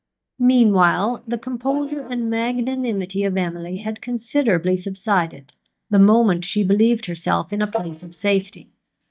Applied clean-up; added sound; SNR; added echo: neural mask model DeepFilterNet 3.